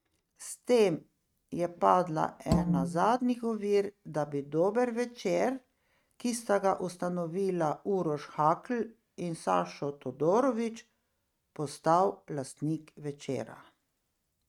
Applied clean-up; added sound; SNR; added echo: neural mask model RNNoise.